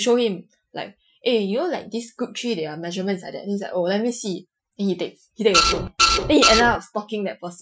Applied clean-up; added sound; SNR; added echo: classical method Wiener filter.